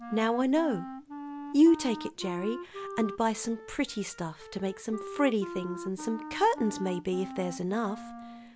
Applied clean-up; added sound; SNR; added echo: none; Wind instrument, woodwind instrument; 12 dB; none.